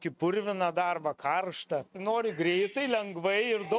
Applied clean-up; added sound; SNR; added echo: neural mask model RNNoise.